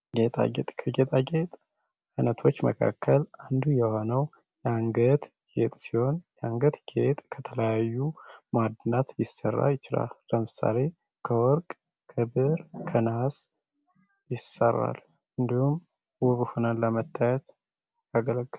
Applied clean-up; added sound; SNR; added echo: none; none; none; none.